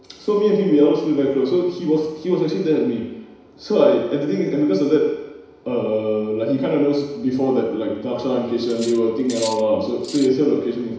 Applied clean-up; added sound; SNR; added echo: none; Cutlery, silverware; 17 dB; reverberation time 1.0 s.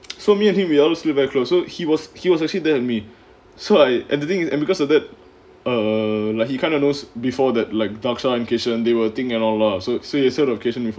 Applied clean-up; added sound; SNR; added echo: none; none; none; none.